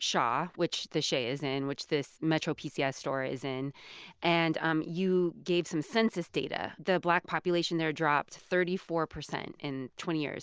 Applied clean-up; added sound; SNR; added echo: none; none; none; none.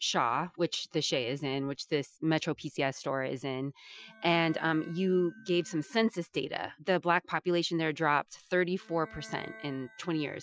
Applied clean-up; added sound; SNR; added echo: classical method Wiener filter.